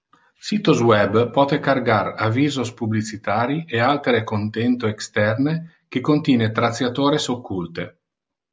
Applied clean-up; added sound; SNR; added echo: none; none; none; none.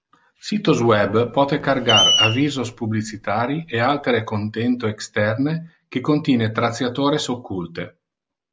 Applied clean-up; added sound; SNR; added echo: none; Screech; 3 dB; none.